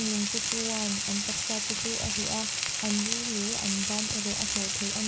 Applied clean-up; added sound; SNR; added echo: none; Frying (food); -4 dB; none.